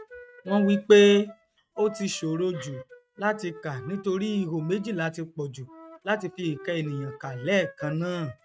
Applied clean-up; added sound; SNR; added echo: neural mask model RNNoise.